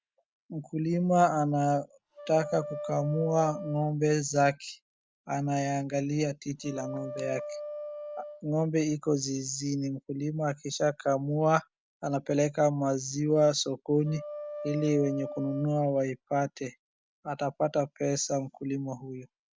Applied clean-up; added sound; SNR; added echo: none; Wind instrument, woodwind instrument; 12 dB; none.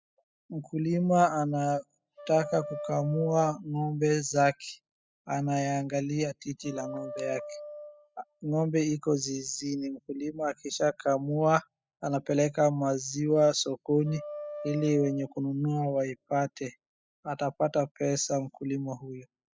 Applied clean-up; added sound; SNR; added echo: classical method spectral subtraction.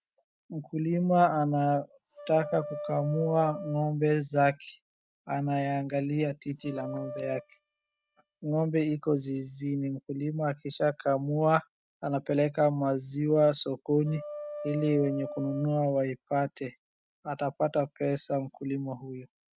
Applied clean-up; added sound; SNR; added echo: neural mask model RNNoise.